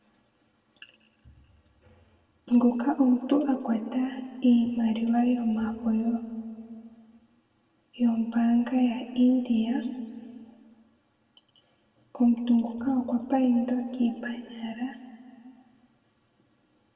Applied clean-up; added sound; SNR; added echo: none; none; none; reverberation time 1.9 s.